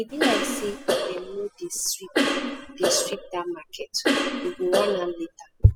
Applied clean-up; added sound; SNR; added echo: classical method spectral subtraction.